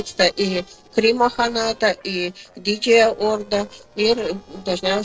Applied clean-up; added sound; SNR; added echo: neural separator model SepFormer DNS4.